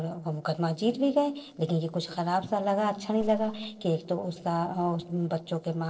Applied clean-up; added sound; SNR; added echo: neural separator model SepFormer DNS4.